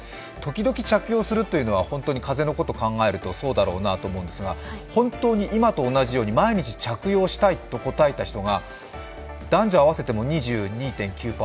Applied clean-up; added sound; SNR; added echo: none; none; none; none.